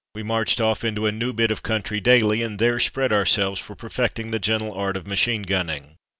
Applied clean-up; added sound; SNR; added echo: none; none; none; none.